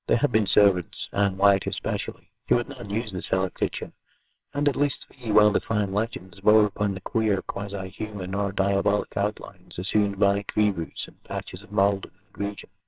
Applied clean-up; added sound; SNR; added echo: neural separator model SepFormer WHAMR!.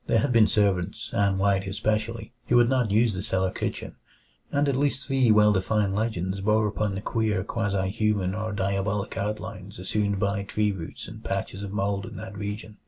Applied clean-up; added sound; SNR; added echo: none; none; none; none.